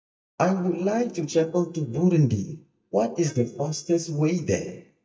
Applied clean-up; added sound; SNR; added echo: neural mask model DeepFilterNet 3.